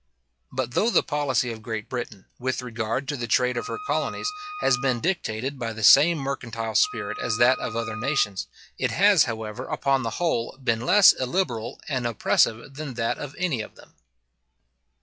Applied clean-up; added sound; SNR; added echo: classical method log-MMSE.